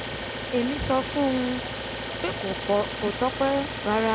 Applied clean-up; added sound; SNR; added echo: none; Idling; 5 dB; none.